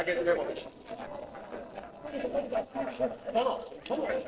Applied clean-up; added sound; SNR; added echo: neural separator model SepFormer DNS4.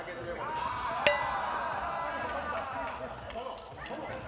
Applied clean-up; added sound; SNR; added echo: none; Dishes, pots, and pans; -1 dB; reverberation time 2.3 s.